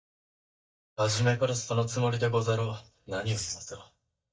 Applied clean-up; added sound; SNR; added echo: neural mask model DeepFilterNet 3.